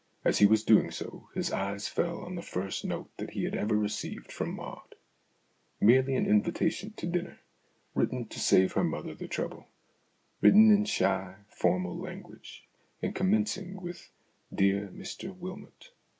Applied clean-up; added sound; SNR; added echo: none; none; none; none.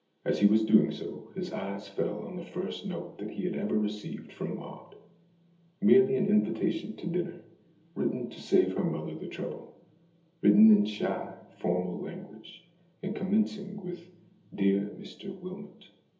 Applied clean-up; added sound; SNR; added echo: none; none; none; reverberation time 1.2 s.